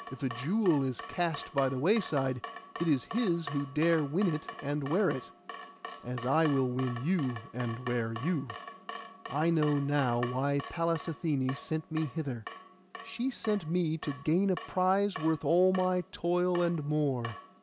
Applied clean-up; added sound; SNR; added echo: none; Drip / Water tap, faucet; 14 dB; none.